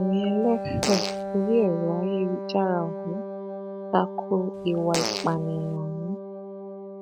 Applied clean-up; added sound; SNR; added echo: none; Fart + Wind instrument, woodwind instrument; 6 dB; none.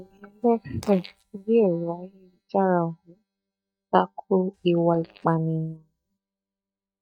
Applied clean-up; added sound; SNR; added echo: neural mask model DeepFilterNet 3.